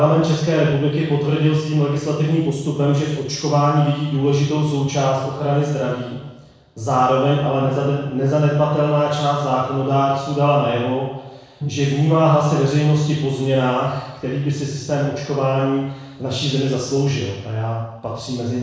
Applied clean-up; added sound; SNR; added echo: neural separator model SepFormer DNS4.